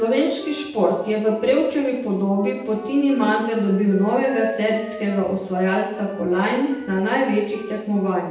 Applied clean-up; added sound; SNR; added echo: none; Wind instrument, woodwind instrument; 16 dB; reverberation time 0.8 s.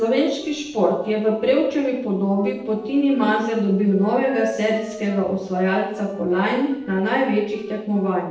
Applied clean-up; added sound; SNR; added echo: neural separator model SepFormer DNS4.